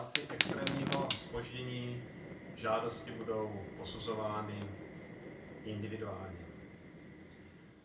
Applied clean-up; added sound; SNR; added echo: none; Fire; 0 dB; reverberation time 0.3 s.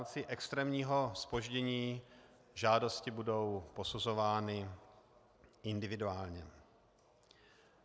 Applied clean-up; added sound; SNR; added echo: none; none; none; none.